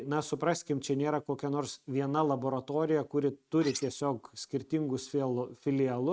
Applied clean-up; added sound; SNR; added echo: neural mask model RNNoise.